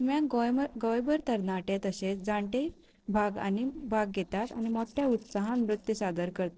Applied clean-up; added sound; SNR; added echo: neural separator model SepFormer DNS4.